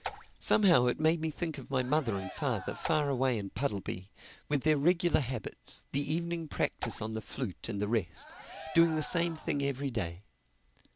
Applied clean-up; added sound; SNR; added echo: none; Cheering + Raindrop / Splash, splatter; 15 dB; none.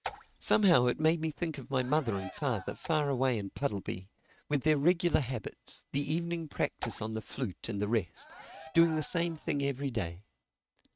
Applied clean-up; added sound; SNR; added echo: neural mask model RNNoise.